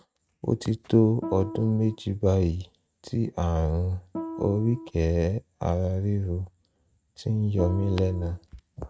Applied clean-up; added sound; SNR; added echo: neural mask model RNNoise.